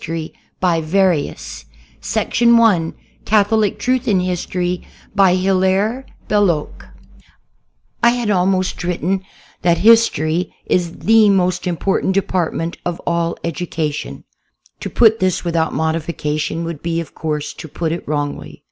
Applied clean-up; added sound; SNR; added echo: none; none; none; none.